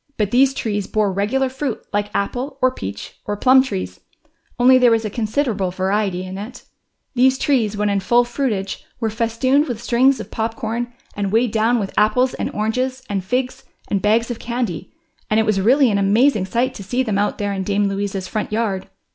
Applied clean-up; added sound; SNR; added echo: none; none; none; none.